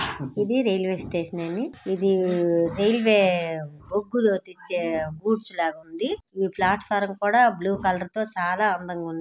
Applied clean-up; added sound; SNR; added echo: none; none; none; none.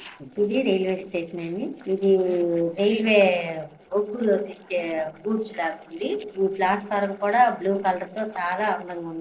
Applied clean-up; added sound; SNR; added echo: neural separator model SepFormer DNS4.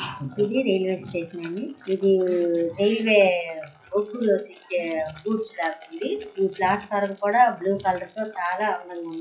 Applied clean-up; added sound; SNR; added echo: classical method WPE with log-MMSE.